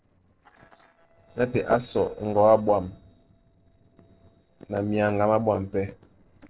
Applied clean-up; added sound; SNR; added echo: neural separator model SepFormer DNS4.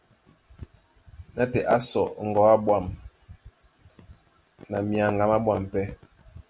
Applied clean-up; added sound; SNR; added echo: none; none; none; none.